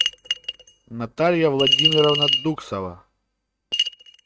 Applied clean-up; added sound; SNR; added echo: neural mask model RNNoise.